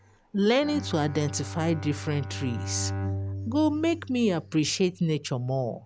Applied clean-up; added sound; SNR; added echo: none; Bowed string instrument; 9 dB; none.